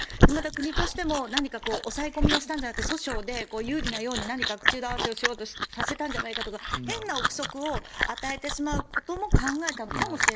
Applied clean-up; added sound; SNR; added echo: neural mask model Resemble Enhance denoiser.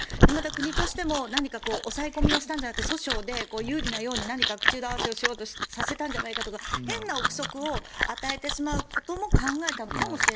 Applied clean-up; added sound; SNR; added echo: none; Chewing, mastication; -4 dB; none.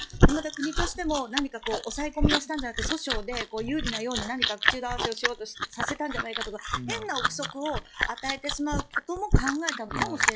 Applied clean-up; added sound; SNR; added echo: classical method log-MMSE.